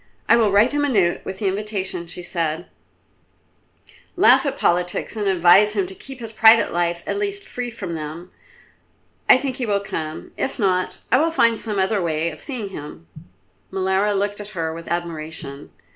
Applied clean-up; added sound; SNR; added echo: none; none; none; none.